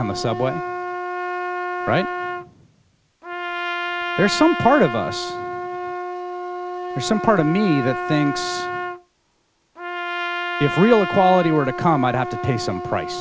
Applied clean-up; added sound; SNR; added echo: none; Trumpet; 5 dB; none.